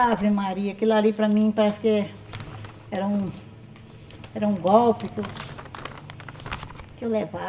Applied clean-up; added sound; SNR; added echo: none; Crumpling, crinkling; 19 dB; reverberation time 0.9 s.